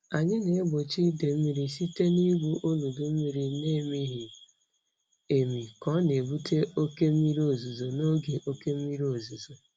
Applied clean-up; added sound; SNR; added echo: none; none; none; none.